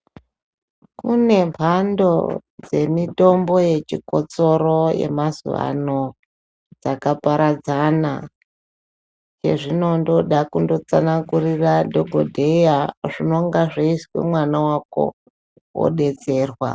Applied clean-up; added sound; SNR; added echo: none; none; none; none.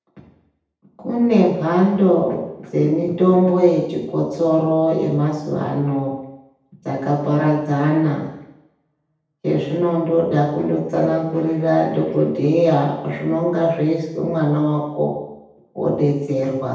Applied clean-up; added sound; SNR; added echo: none; none; none; reverberation time 0.8 s.